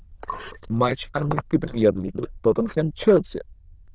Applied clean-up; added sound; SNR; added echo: neural diffusion model UNIVERSE++.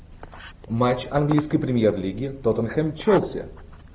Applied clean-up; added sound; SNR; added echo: none; none; none; none.